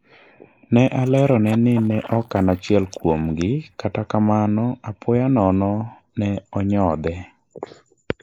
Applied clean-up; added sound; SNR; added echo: neural mask model Resemble Enhance denoiser.